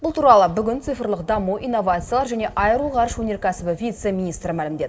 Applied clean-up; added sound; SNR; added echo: none; none; none; reverberation time 1.6 s.